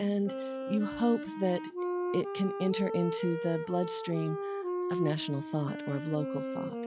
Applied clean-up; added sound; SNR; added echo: classical method log-MMSE.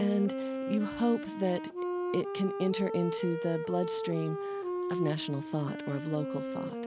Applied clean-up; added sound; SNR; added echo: none; Wind instrument, woodwind instrument; 3 dB; none.